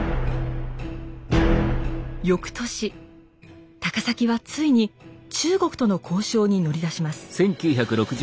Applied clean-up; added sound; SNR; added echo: none; none; none; none.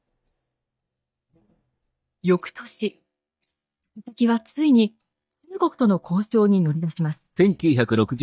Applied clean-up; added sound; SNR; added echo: neural mask model DeepFilterNet 3.